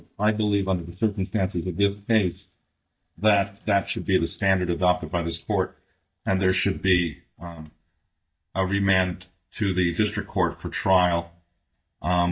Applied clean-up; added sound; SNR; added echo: neural mask model DeepFilterNet 3.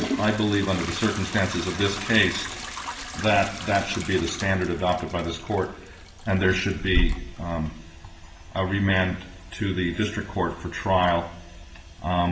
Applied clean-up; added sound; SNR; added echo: none; Trickle, dribble / Toilet flush / Hiss; 13 dB; reverberation time 0.8 s.